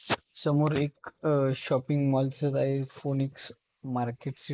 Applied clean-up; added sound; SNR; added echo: neural mask model Resemble Enhance denoiser.